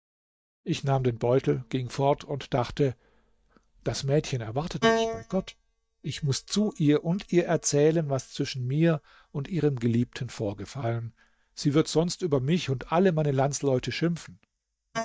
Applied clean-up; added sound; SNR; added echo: neural mask model DeepFilterNet 3.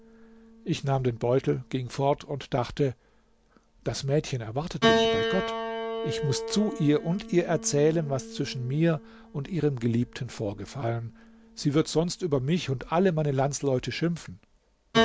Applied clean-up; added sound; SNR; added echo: none; Piano; 6 dB; none.